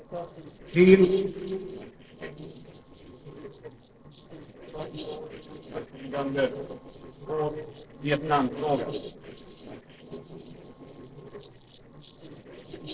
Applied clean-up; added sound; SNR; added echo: neural separator model SepFormer DNS4.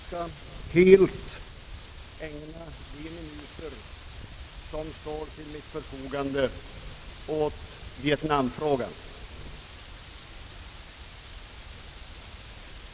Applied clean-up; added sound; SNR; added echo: none; none; none; none.